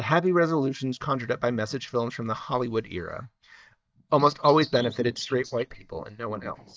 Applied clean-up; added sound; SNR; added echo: neural mask model DeepFilterNet 3.